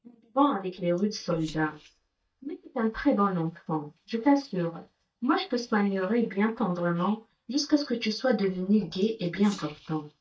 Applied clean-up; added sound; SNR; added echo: neural mask model DeepFilterNet 3.